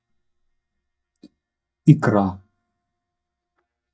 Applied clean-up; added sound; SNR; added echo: neural mask model DeepFilterNet 3.